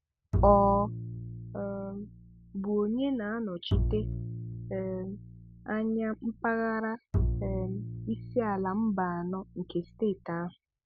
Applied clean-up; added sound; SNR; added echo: none; Bowed string instrument; 4 dB; none.